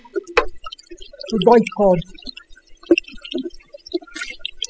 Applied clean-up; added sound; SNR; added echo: classical method spectral subtraction.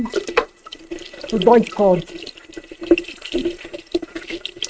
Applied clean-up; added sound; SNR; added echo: neural mask model RNNoise.